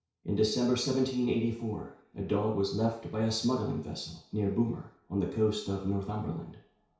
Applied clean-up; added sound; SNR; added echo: none; none; none; reverberation time 0.6 s.